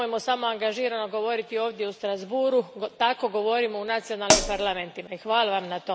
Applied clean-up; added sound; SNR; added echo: none; Hi-hat; -4 dB; none.